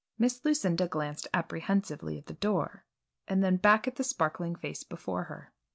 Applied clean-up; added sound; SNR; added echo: none; none; none; none.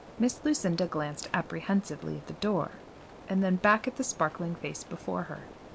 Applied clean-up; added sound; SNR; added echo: none; Rain; 17 dB; none.